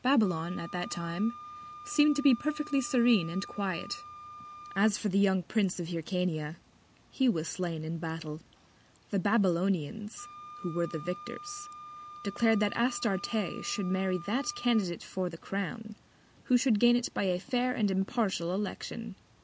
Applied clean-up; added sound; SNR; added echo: none; Wind instrument, woodwind instrument; 18 dB; none.